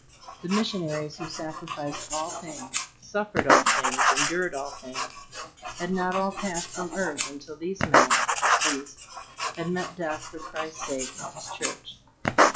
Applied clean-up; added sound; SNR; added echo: classical method log-MMSE.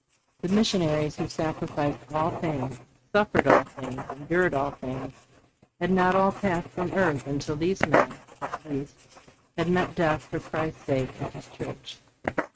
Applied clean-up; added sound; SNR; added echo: neural mask model RNNoise.